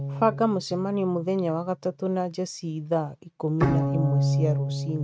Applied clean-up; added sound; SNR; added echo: neural mask model RNNoise.